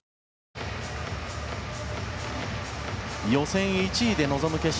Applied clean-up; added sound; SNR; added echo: none; none; none; none.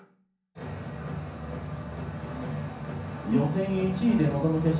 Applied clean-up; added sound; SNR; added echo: none; none; none; reverberation time 0.6 s.